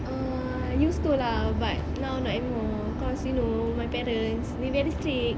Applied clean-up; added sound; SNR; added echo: none; none; none; none.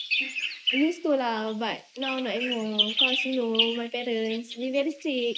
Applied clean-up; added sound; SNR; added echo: neural mask model Resemble Enhance denoiser.